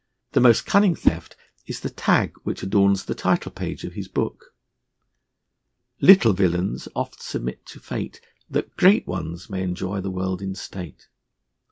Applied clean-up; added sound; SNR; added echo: none; Whoosh, swoosh, swish; 7 dB; none.